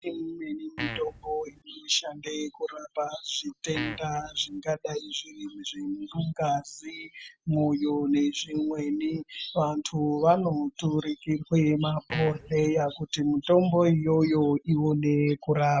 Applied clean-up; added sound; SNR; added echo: none; Fart; 12 dB; none.